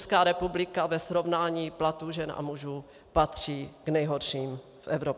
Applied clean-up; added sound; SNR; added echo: none; none; none; none.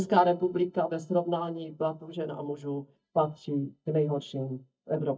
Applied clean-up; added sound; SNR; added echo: neural mask model DeepFilterNet 3.